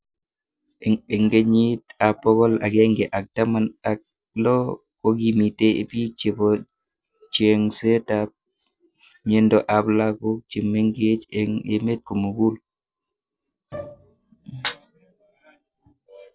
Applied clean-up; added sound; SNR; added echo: neural separator model SepFormer DNS4.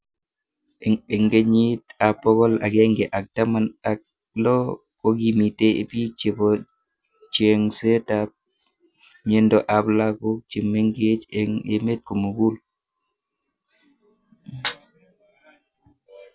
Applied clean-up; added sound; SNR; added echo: none; none; none; none.